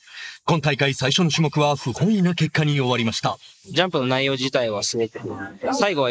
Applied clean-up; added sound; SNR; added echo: neural mask model Resemble Enhance denoiser.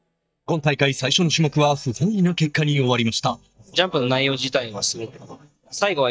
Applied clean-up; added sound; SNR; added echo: neural mask model DeepFilterNet 3.